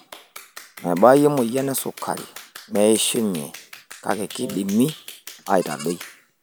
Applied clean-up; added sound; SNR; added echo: none; Clapping + Wind instrument, woodwind instrument; 19 dB; none.